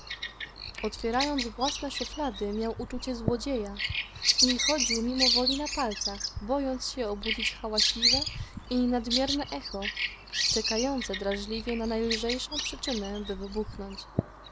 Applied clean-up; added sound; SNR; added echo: none; Bird vocalization, bird call, bird song; 0 dB; none.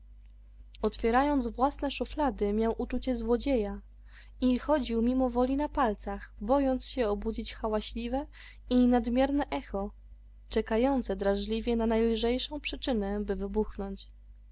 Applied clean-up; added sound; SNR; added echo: none; none; none; none.